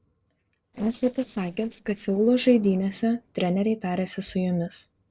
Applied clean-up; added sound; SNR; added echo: neural separator model SepFormer DNS4.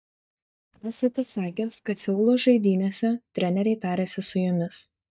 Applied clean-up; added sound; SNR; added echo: neural mask model DeepFilterNet 3.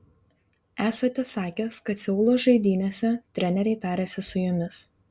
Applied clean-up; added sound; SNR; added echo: none; none; none; none.